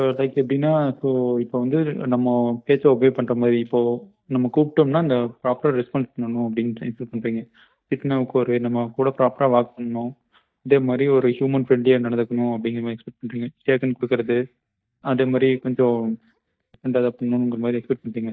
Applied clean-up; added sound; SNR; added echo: neural mask model DeepFilterNet 3.